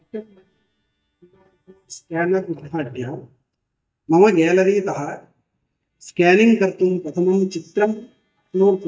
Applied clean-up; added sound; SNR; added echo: neural mask model DeepFilterNet 3.